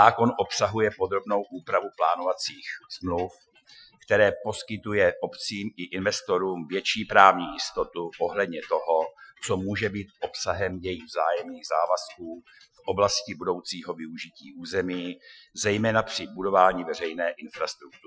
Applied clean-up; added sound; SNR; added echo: classical method Wiener filter.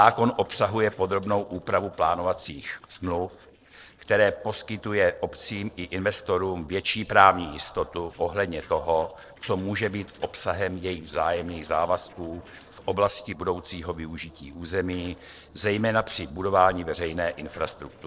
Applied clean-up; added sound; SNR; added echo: neural separator model SepFormer DNS4.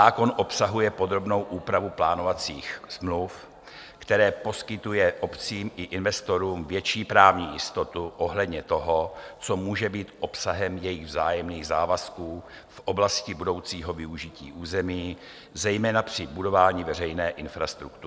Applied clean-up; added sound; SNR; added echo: none; none; none; none.